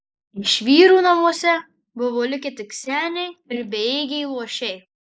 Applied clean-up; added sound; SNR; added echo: neural mask model Resemble Enhance denoiser.